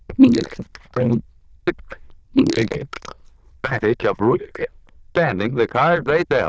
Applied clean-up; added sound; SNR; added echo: neural diffusion model UNIVERSE++.